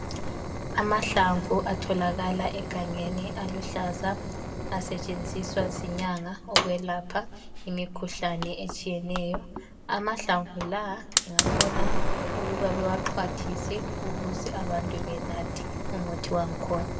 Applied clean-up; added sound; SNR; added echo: none; Fire; 0 dB; reverberation time 1.2 s.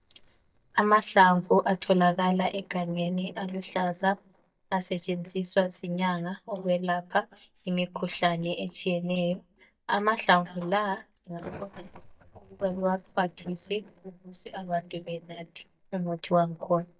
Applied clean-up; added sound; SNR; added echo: neural mask model DeepFilterNet 3.